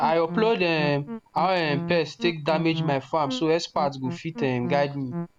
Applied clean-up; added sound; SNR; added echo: none; Musical instrument; 10 dB; none.